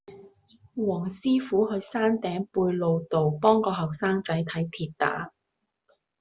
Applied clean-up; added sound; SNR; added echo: none; none; none; none.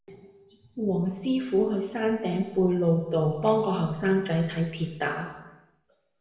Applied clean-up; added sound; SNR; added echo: none; none; none; reverberation time 0.9 s.